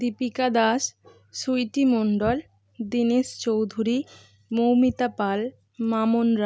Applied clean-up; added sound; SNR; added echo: none; none; none; none.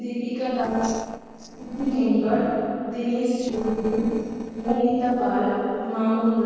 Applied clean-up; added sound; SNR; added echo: neural separator model SepFormer DNS4.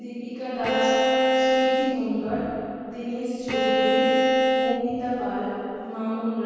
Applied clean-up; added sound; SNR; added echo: none; Bowed string instrument; -5 dB; reverberation time 2.2 s.